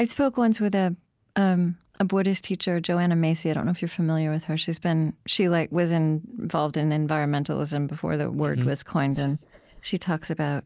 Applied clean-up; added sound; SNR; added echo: neural mask model Resemble Enhance denoiser.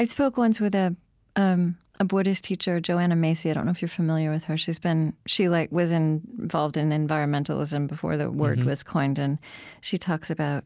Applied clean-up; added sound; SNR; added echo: none; none; none; none.